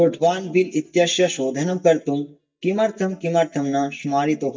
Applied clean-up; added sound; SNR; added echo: neural mask model DeepFilterNet 3.